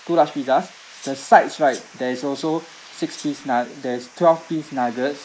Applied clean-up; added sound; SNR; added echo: neural mask model Resemble Enhance denoiser.